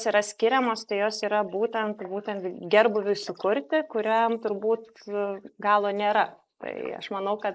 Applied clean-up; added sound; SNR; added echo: neural mask model Resemble Enhance denoiser.